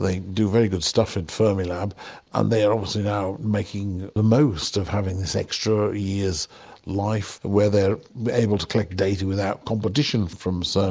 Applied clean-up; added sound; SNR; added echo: none; none; none; none.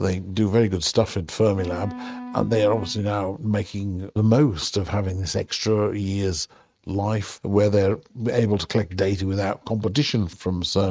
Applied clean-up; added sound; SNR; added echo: neural mask model RNNoise.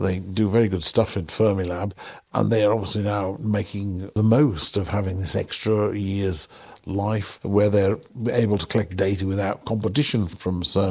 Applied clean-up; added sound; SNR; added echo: neural mask model Resemble Enhance denoiser.